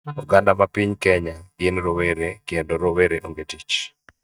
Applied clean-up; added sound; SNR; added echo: neural mask model DeepFilterNet 3.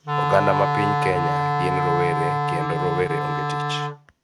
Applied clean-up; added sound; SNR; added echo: neural mask model RNNoise.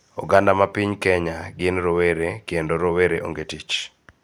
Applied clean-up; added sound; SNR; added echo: none; none; none; none.